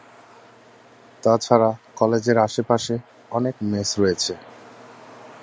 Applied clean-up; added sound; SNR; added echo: none; none; none; none.